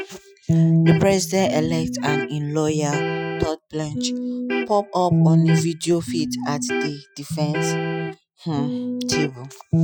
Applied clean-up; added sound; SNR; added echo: classical method Wiener filter.